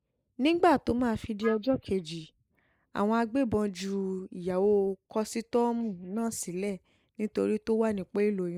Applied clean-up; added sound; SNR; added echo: neural mask model Resemble Enhance denoiser.